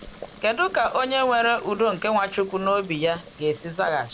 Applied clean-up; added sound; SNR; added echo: none; Boiling; 19 dB; none.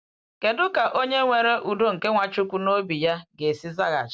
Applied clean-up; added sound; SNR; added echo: none; none; none; none.